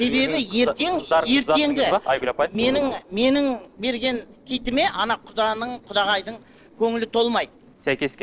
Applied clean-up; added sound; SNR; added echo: neural separator model SepFormer DNS4.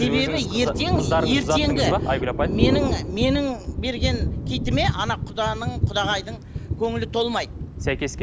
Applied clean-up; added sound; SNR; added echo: none; Thunder; 2 dB; none.